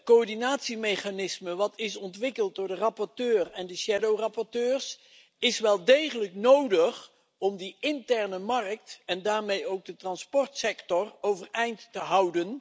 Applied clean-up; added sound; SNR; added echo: none; none; none; none.